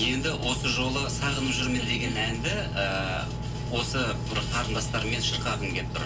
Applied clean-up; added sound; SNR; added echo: none; Engine; 2 dB; reverberation time 0.2 s.